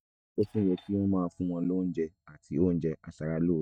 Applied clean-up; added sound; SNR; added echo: neural mask model DeepFilterNet 3.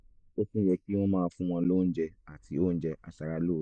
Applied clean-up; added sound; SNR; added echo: neural mask model Resemble Enhance denoiser.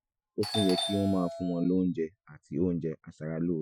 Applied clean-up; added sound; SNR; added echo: classical method Wiener filter.